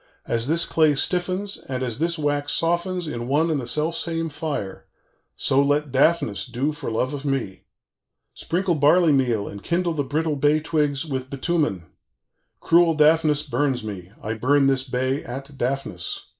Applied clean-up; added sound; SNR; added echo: neural mask model Resemble Enhance denoiser.